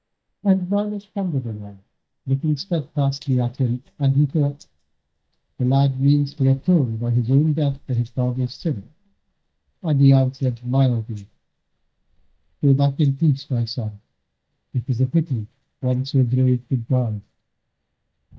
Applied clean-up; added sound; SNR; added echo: neural mask model DeepFilterNet 3.